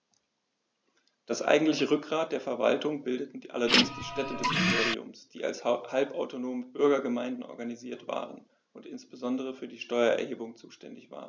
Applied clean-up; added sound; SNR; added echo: none; Printer; -4 dB; none.